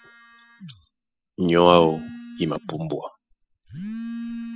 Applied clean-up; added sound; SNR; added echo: classical method spectral subtraction.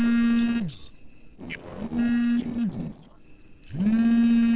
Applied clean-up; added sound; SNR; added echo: neural separator model SepFormer DNS4.